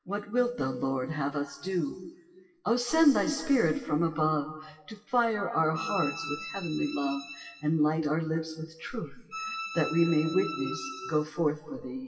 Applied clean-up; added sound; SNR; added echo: classical method WPE with log-MMSE.